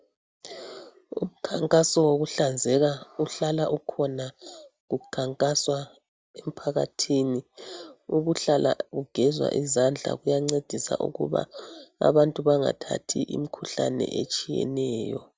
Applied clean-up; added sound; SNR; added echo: none; none; none; none.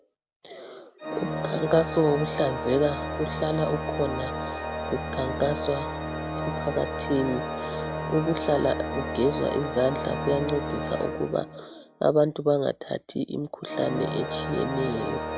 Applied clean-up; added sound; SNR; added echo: none; Organ; 4 dB; none.